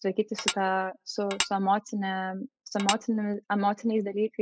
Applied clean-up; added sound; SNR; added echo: classical method spectral subtraction.